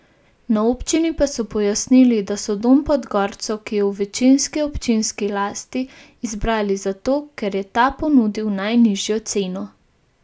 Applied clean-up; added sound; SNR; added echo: none; none; none; none.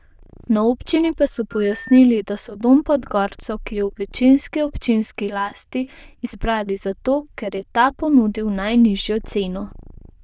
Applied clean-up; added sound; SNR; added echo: neural diffusion model UNIVERSE++.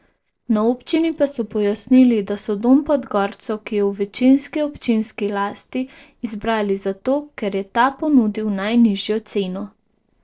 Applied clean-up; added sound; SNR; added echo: neural separator model SepFormer DNS4.